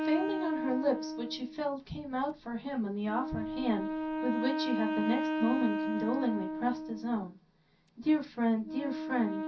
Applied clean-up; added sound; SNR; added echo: none; Wind instrument, woodwind instrument; 3 dB; reverberation time 0.3 s.